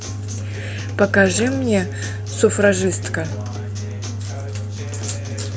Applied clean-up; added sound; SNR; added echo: none; Acoustic guitar; 14 dB; none.